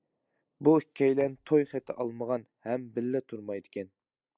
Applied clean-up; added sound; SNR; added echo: neural mask model Resemble Enhance denoiser.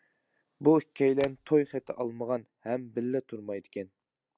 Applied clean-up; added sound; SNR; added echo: none; Tap; 19 dB; none.